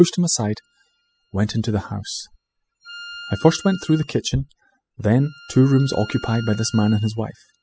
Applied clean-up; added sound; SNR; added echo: classical method spectral subtraction.